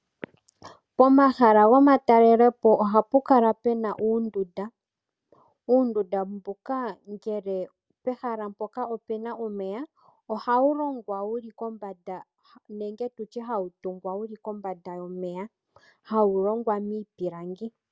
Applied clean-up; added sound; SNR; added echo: none; none; none; none.